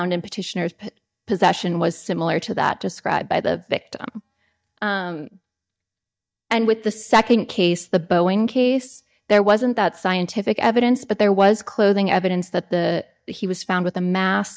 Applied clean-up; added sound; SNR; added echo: neural mask model DeepFilterNet 3.